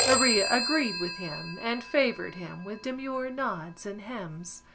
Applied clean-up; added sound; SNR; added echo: none; Telephone; 3 dB; none.